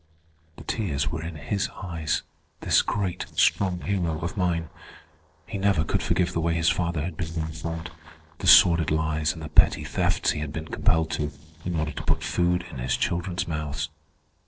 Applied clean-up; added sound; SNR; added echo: neural separator model SepFormer DNS4.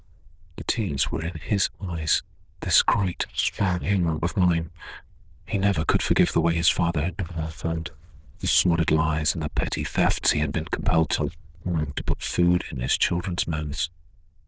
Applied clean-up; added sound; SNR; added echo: neural diffusion model UNIVERSE++.